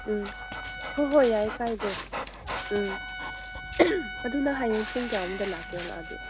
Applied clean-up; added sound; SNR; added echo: none; Trumpet + Dog; 8 dB; none.